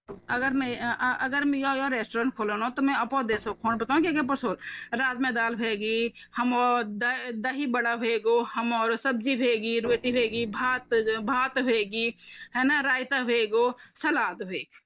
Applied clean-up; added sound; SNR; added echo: neural separator model SepFormer DNS4.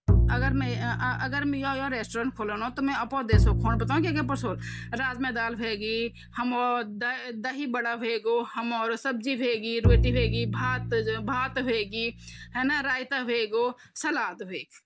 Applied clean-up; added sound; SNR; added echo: none; Bowed string instrument; -1 dB; none.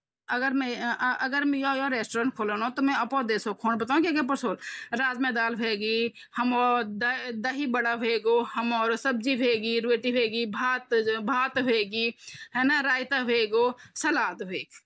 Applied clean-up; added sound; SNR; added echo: none; none; none; none.